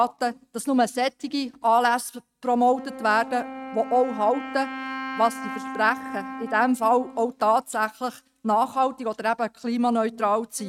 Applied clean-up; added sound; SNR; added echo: neural mask model RNNoise.